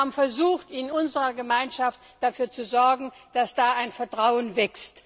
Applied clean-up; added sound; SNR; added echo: none; none; none; none.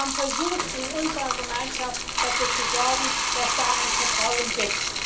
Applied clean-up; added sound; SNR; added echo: none; Bathtub (filling or washing); -4 dB; reverberation time 0.4 s.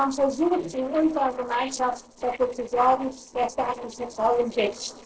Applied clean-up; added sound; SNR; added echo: neural separator model SepFormer DNS4.